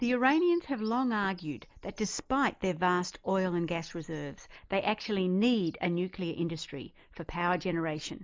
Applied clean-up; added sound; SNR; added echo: neural mask model Resemble Enhance denoiser.